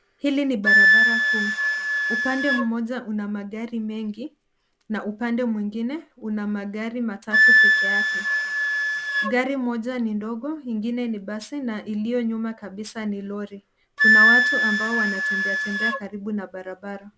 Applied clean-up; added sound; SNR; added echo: none; Wind instrument, woodwind instrument; -4 dB; none.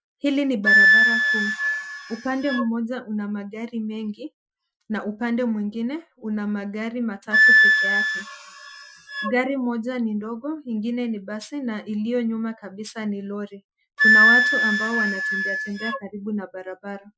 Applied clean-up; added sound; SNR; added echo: classical method Wiener filter.